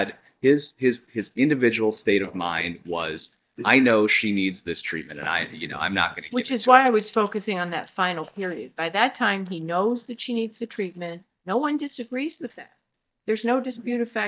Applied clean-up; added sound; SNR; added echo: neural mask model DeepFilterNet 3.